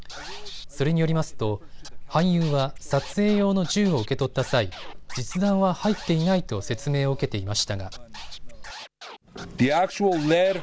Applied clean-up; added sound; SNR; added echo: none; Scratching (performance technique); 19 dB; none.